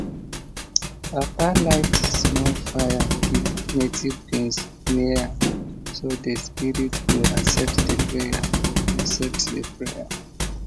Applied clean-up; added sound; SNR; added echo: none; Thump, thud; -2 dB; none.